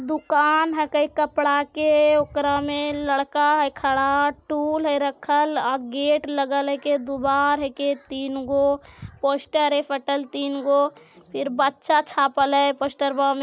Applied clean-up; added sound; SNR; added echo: none; none; none; none.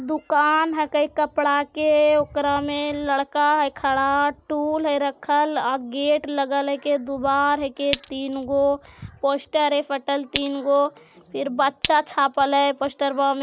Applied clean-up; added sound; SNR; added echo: none; Glass; 13 dB; none.